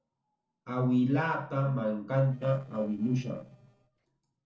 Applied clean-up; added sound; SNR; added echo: neural separator model SepFormer DNS4.